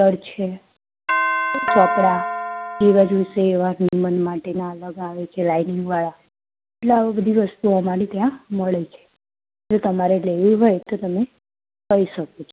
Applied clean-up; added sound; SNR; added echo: none; Doorbell; 2 dB; none.